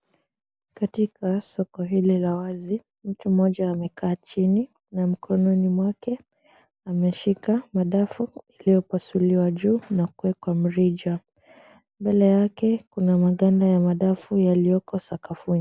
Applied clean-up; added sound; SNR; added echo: none; none; none; none.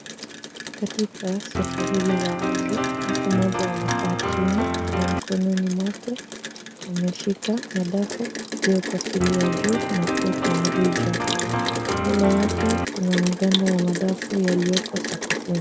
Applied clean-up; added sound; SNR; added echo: none; Rain + Piano; 2 dB; none.